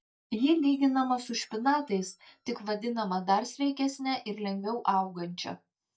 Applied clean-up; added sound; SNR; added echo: neural mask model DeepFilterNet 3.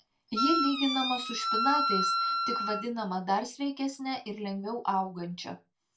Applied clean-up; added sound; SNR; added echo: none; Wind instrument, woodwind instrument; -2 dB; reverberation time 0.2 s.